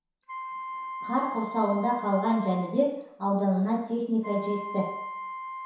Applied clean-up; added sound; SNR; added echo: none; Wind instrument, woodwind instrument; 10 dB; reverberation time 0.7 s.